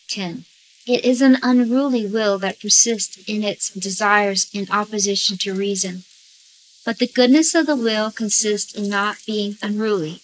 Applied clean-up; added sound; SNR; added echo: neural mask model Resemble Enhance denoiser.